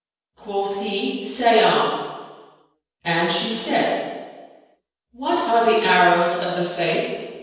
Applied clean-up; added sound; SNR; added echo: none; none; none; reverberation time 1.2 s.